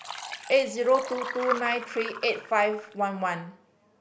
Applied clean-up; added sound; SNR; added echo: none; Liquid; 10 dB; none.